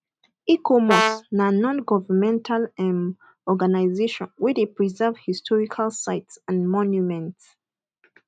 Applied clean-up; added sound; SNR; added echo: neural mask model RNNoise.